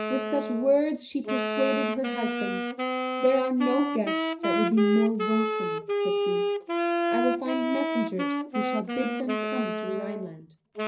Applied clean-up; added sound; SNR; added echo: none; Wind instrument, woodwind instrument; 0 dB; reverberation time 0.4 s.